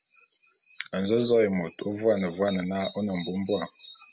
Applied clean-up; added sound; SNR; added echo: none; none; none; none.